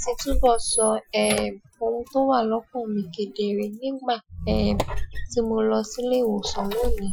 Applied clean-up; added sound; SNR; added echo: classical method Wiener filter.